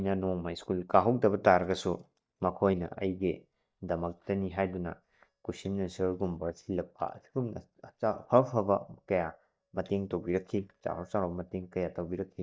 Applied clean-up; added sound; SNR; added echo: neural mask model DeepFilterNet 3.